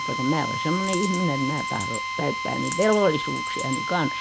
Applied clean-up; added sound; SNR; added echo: none; Drill + Coin (dropping); -1 dB; none.